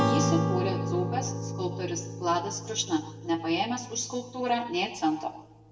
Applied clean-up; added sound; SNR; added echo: none; Acoustic guitar / Strum; 1 dB; reverberation time 0.8 s.